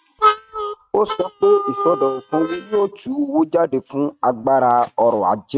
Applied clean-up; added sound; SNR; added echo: neural mask model RNNoise.